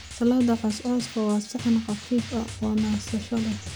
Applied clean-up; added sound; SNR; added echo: none; Drum; 13 dB; none.